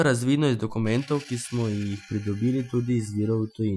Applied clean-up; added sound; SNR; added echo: classical method Wiener filter.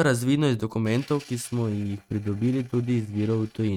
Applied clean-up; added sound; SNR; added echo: neural mask model RNNoise.